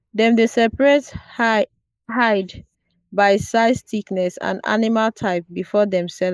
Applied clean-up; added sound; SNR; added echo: neural mask model Resemble Enhance denoiser.